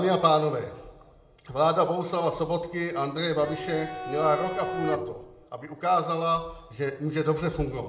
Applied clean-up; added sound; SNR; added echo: none; Bowed string instrument; 7 dB; reverberation time 0.6 s.